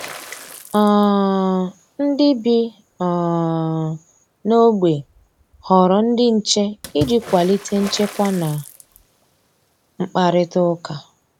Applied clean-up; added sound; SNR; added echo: none; Water / Splash, splatter; 20 dB; none.